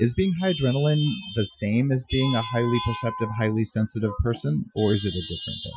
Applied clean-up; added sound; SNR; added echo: classical method Wiener filter.